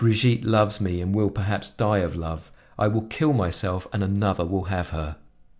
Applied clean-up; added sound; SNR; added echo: none; none; none; none.